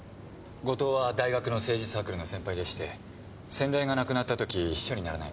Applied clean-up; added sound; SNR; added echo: none; none; none; none.